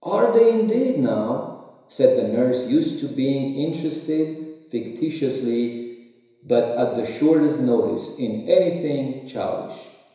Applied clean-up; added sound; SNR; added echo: none; none; none; reverberation time 1.0 s.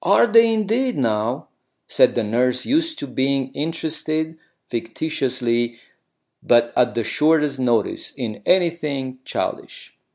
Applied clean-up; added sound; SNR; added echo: none; none; none; none.